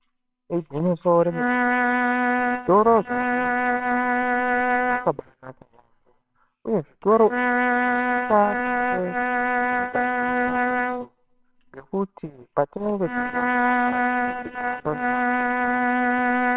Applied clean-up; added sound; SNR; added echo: neural separator model SepFormer WHAMR!.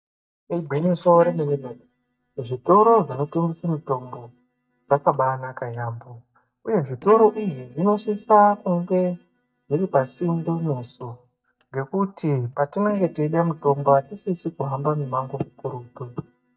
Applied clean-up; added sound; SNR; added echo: neural mask model DeepFilterNet 3.